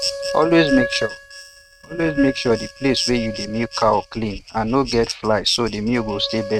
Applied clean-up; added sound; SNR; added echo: neural mask model RNNoise.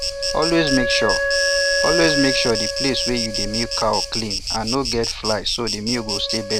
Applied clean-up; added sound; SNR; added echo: none; Insect + Wind instrument, woodwind instrument; -1 dB; none.